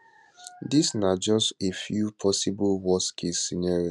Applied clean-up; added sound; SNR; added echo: none; none; none; none.